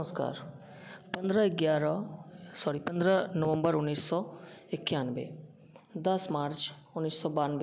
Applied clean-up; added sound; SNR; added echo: none; none; none; none.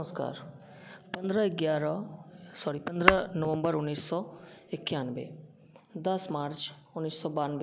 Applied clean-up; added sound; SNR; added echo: none; Tap / Hammer; 0 dB; none.